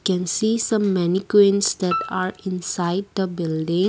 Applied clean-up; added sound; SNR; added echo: none; Piano; 11 dB; none.